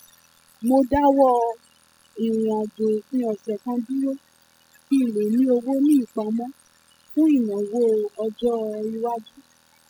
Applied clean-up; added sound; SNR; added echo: classical method spectral subtraction.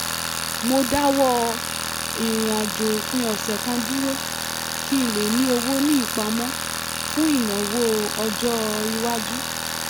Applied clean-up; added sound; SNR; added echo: none; Tools; 3 dB; none.